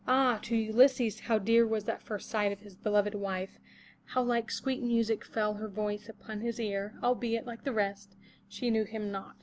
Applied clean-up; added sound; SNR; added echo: none; none; none; none.